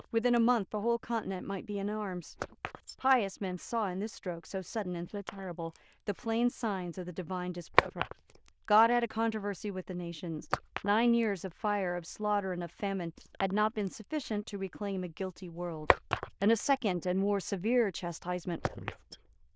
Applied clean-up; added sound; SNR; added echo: neural diffusion model UNIVERSE++.